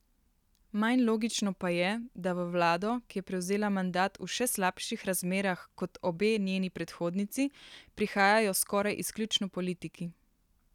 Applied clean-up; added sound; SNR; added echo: none; none; none; none.